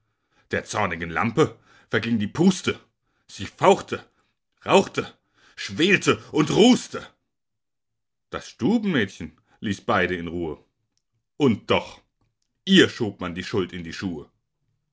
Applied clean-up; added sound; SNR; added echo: none; none; none; none.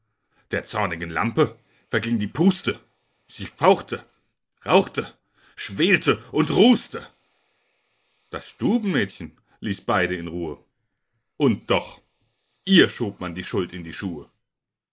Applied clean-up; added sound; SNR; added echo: neural mask model Resemble Enhance denoiser.